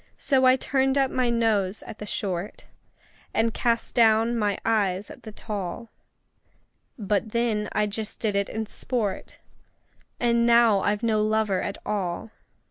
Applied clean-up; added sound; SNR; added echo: none; none; none; none.